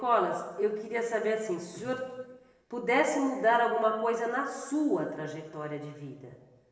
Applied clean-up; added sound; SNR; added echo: none; none; none; reverberation time 1.0 s.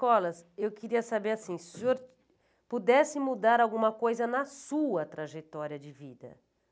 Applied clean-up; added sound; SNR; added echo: none; none; none; none.